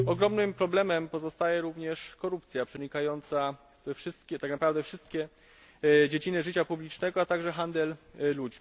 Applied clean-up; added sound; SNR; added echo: none; none; none; none.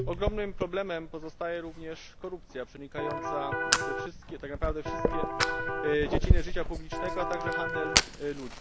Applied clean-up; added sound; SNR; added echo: none; Fire + Electric guitar; -5 dB; none.